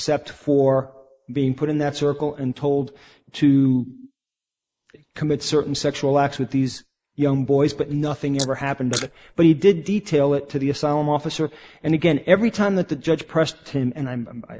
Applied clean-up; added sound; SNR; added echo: neural mask model Resemble Enhance denoiser.